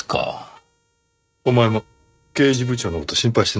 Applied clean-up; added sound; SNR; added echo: neural mask model RNNoise.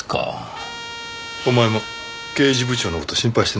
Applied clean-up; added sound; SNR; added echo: none; Trumpet; 11 dB; none.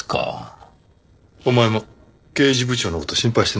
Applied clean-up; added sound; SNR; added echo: neural separator model SepFormer DNS4.